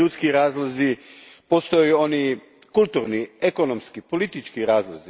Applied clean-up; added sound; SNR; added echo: none; none; none; none.